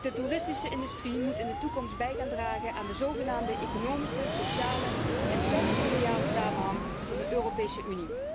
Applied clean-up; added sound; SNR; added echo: none; Alarm + Fixed-wing aircraft, airplane; -2 dB; none.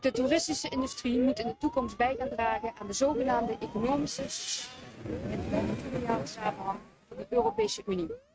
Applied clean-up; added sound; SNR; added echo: neural mask model RNNoise.